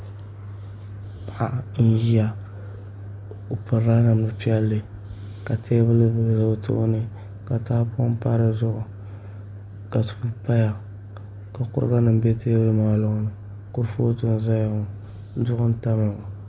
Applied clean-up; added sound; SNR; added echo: none; none; none; none.